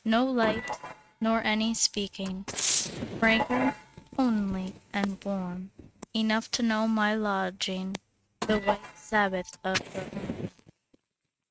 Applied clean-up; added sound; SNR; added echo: neural mask model RNNoise.